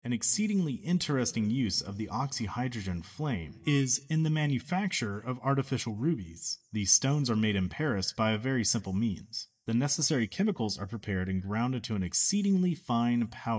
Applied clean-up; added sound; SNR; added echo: neural mask model DeepFilterNet 3.